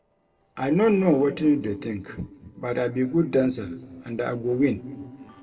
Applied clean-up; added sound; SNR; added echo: neural separator model SepFormer DNS4.